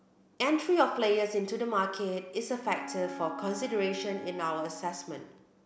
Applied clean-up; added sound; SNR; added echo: none; Wind instrument, woodwind instrument; 14 dB; none.